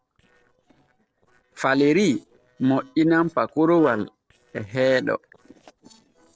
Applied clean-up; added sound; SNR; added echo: neural separator model SepFormer DNS4.